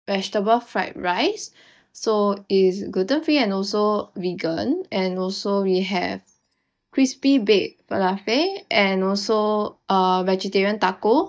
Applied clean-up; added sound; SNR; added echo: neural mask model DeepFilterNet 3.